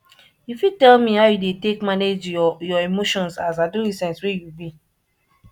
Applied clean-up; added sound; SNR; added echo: none; none; none; none.